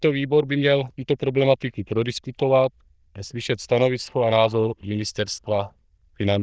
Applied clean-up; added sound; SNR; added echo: neural diffusion model UNIVERSE++.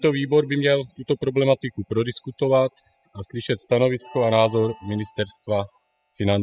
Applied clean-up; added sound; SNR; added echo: classical method spectral subtraction.